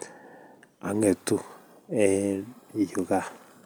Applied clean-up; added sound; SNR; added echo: none; none; none; none.